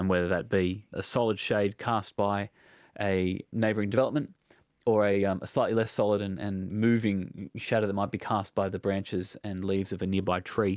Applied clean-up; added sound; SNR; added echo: none; none; none; none.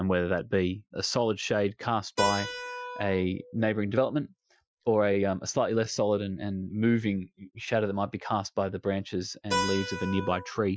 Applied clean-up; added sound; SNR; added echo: classical method Wiener filter.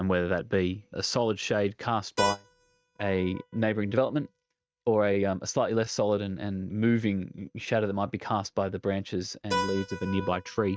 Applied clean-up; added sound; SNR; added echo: neural mask model RNNoise.